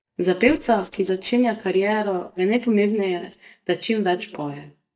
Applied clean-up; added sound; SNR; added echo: neural mask model DeepFilterNet 3.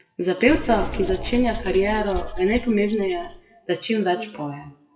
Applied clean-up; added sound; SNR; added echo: classical method WPE with log-MMSE.